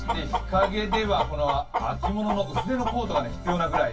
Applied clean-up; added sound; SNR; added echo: none; Chicken, rooster; 5 dB; reverberation time 0.1 s.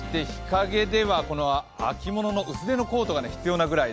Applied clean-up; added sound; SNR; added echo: none; none; none; none.